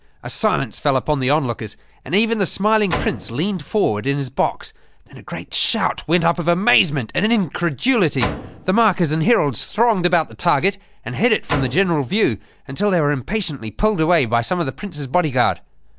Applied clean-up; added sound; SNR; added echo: none; Slam; 12 dB; none.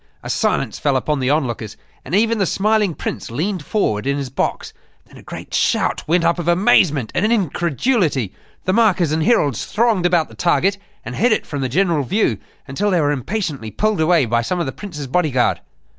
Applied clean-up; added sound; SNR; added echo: none; none; none; none.